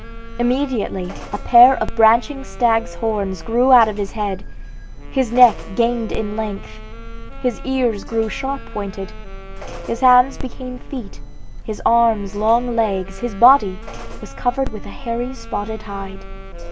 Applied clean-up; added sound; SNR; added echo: none; Wind instrument, woodwind instrument + Telephone; 15 dB; none.